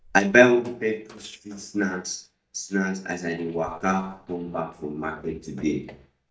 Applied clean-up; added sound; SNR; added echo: neural mask model DeepFilterNet 3.